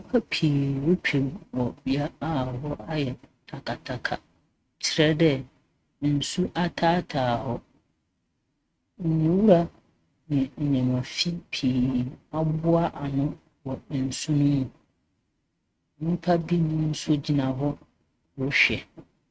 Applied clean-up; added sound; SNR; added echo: neural mask model RNNoise.